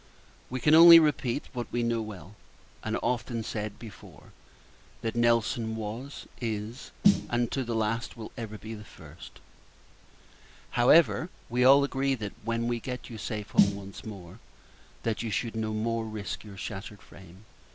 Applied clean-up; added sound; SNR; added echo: none; Snare drum; 2 dB; none.